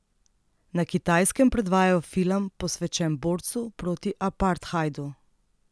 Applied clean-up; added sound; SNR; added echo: none; none; none; none.